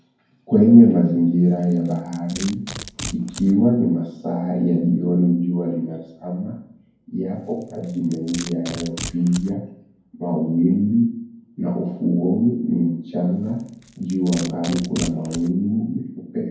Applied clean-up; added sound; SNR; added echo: none; Domestic sounds, home sounds; 19 dB; reverberation time 0.9 s.